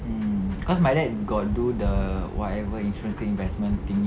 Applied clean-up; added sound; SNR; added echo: none; none; none; none.